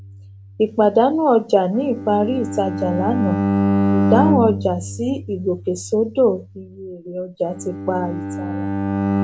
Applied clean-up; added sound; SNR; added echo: none; Bowed string instrument; 3 dB; none.